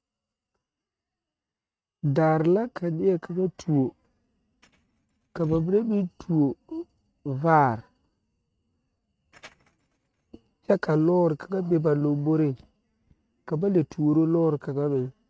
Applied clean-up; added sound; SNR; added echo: neural mask model RNNoise.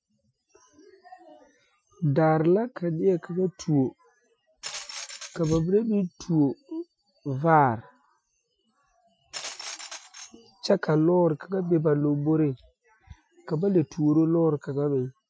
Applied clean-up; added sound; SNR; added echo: classical method Wiener filter.